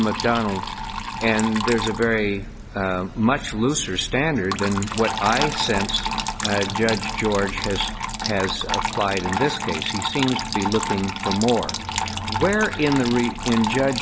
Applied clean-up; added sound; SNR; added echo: none; Trickle, dribble / Water tap, faucet; 5 dB; none.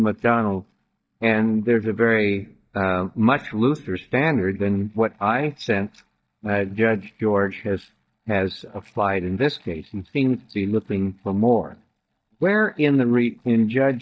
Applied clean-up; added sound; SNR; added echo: neural mask model DeepFilterNet 3.